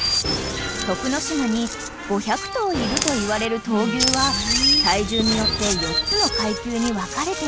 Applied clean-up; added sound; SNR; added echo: none; Chirp, tweet; 2 dB; none.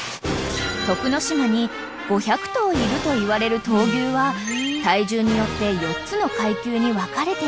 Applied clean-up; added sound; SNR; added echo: none; none; none; none.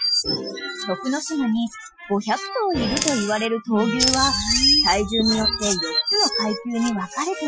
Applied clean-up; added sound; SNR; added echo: classical method Wiener filter.